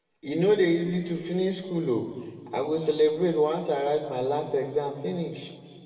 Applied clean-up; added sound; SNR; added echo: none; none; none; reverberation time 1.9 s.